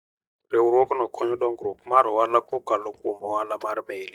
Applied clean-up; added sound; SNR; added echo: neural mask model DeepFilterNet 3.